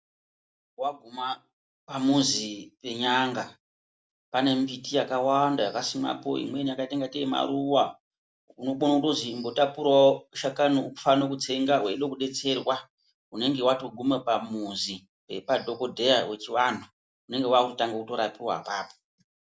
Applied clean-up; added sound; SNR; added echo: none; none; none; none.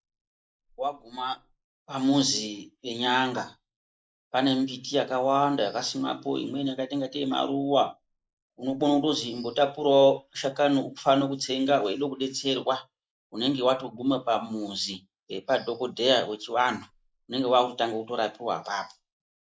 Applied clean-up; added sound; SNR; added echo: neural mask model Resemble Enhance denoiser.